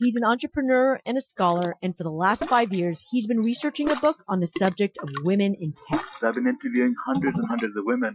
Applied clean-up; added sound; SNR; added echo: classical method Wiener filter.